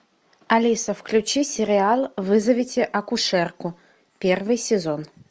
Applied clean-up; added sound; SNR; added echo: none; none; none; none.